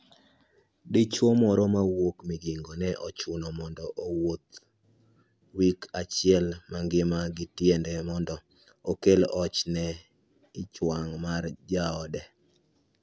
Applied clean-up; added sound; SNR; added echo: none; none; none; none.